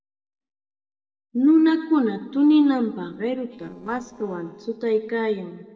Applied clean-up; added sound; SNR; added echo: neural separator model SepFormer DNS4.